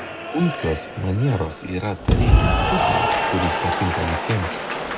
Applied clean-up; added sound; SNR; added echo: none; Applause / Cheering; -3 dB; none.